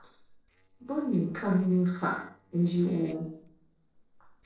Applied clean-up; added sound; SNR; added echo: neural separator model SepFormer DNS4.